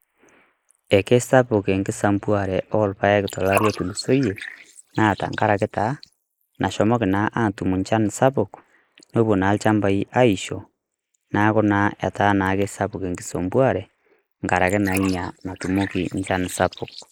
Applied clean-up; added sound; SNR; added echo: neural mask model Resemble Enhance denoiser.